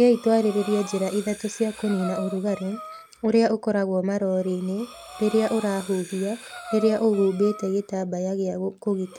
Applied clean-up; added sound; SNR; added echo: none; Breathing; 16 dB; none.